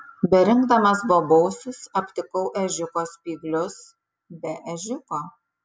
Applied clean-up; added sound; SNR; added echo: none; none; none; none.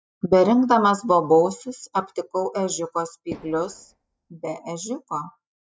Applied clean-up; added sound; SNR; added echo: neural mask model DeepFilterNet 3.